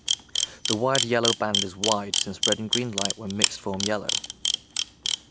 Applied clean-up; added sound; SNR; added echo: none; Camera; -1 dB; none.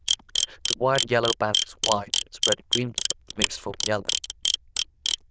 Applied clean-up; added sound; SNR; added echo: neural diffusion model UNIVERSE++.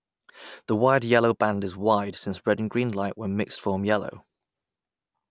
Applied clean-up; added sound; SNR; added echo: none; none; none; none.